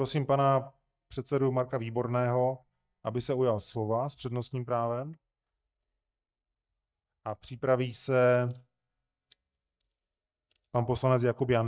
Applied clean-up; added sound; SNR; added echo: neural mask model DeepFilterNet 3.